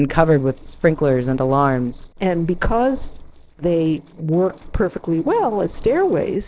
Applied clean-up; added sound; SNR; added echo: neural separator model SepFormer DNS4.